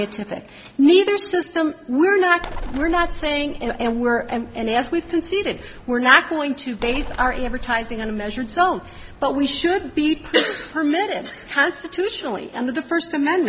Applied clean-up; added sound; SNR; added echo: none; Bird; 11 dB; none.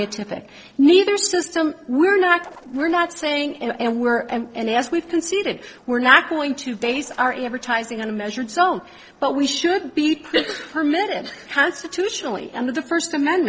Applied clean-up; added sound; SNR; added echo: neural separator model SepFormer DNS4.